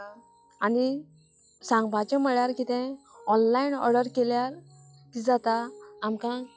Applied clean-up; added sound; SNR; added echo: classical method log-MMSE.